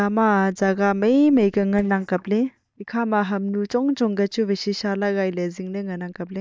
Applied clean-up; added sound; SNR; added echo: neural mask model DeepFilterNet 3.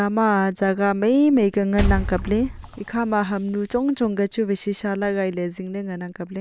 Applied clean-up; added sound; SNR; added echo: none; Liquid; 7 dB; none.